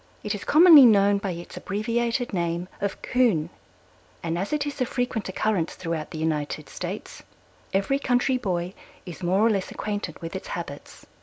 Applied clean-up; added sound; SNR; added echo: none; none; none; none.